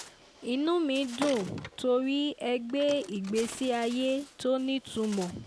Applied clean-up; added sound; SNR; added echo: none; Bird; 16 dB; none.